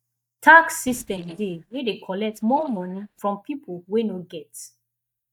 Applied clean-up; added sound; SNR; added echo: neural mask model DeepFilterNet 3.